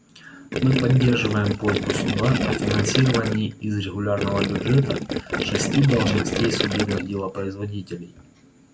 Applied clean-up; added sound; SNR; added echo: none; Gurgling; 2 dB; none.